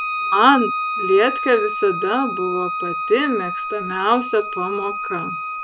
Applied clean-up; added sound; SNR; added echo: none; Bowed string instrument; 5 dB; none.